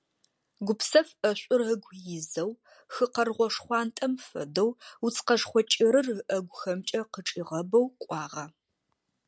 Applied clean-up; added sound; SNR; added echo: none; none; none; none.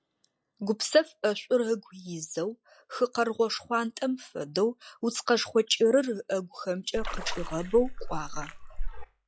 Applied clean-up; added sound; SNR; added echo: classical method log-MMSE.